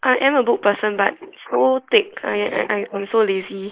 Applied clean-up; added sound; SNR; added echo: neural mask model Resemble Enhance denoiser.